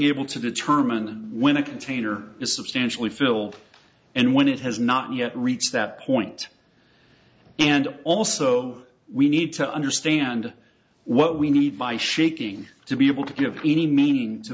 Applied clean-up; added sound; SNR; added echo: none; none; none; none.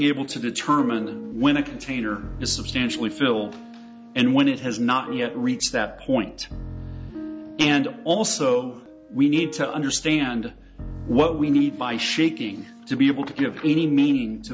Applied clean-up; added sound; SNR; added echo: none; Piano; 14 dB; none.